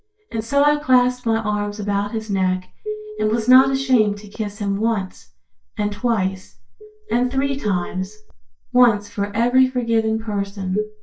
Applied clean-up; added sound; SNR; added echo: neural mask model DeepFilterNet 3.